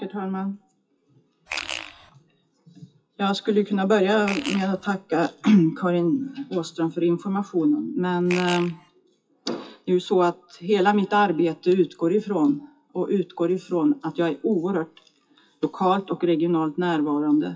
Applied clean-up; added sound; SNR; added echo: classical method WPE with log-MMSE.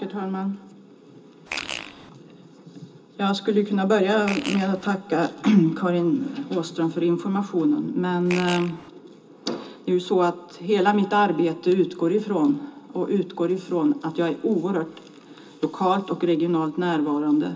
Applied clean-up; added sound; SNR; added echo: none; Fart; 10 dB; reverberation time 0.2 s.